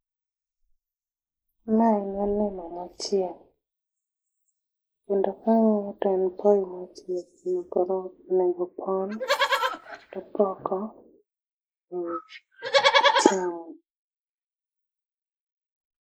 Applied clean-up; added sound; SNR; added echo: neural mask model Resemble Enhance denoiser.